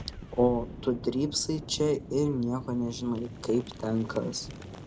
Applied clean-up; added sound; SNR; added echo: none; Boom; 12 dB; none.